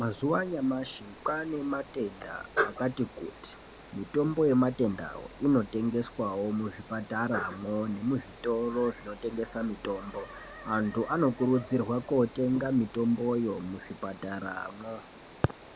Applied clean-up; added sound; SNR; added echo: none; Water; 19 dB; none.